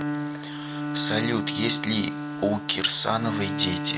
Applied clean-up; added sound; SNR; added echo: none; Bowed string instrument; 3 dB; none.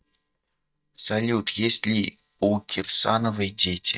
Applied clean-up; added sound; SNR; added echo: neural mask model DeepFilterNet 3.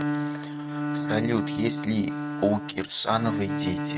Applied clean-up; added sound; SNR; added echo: neural mask model RNNoise.